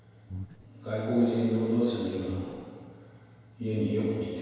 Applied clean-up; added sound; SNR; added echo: none; Breathing; 10 dB; reverberation time 1.9 s.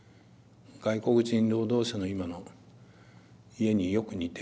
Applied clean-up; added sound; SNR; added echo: none; none; none; none.